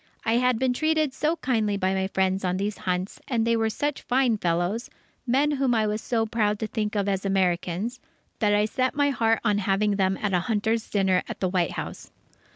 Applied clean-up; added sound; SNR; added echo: none; none; none; none.